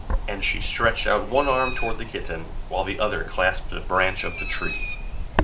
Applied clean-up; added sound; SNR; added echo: none; Bird; -2 dB; reverberation time 0.3 s.